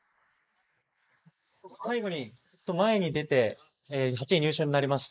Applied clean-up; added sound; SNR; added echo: neural mask model Resemble Enhance denoiser.